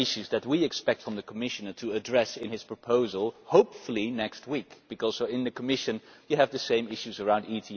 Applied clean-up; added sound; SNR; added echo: none; none; none; none.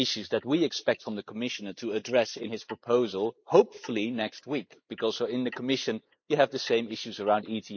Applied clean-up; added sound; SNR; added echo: neural mask model Resemble Enhance denoiser.